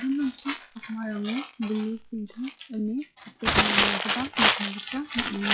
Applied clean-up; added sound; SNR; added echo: classical method log-MMSE.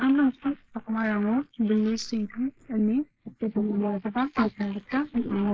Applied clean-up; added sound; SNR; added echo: neural mask model Resemble Enhance denoiser.